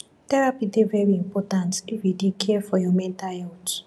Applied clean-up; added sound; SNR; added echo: none; none; none; none.